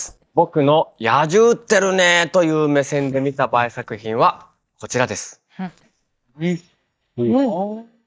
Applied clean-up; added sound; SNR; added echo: neural mask model DeepFilterNet 3.